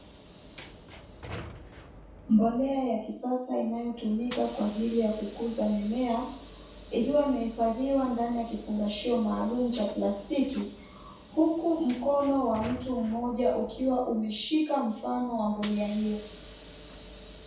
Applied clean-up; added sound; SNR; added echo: none; Sliding door / Hiss; 17 dB; reverberation time 0.6 s.